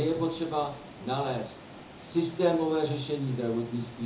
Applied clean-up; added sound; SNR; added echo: none; Water; 17 dB; reverberation time 0.6 s.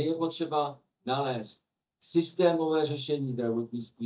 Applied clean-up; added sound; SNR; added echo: neural mask model DeepFilterNet 3.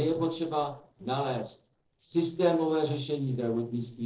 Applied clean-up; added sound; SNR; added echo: neural separator model SepFormer DNS4.